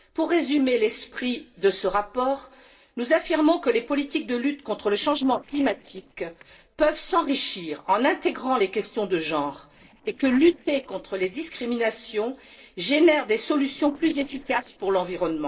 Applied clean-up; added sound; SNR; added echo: neural separator model SepFormer DNS4.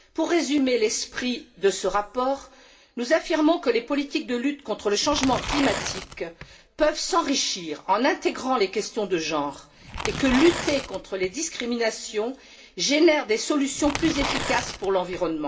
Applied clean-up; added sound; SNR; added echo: none; Tearing; 8 dB; reverberation time 0.3 s.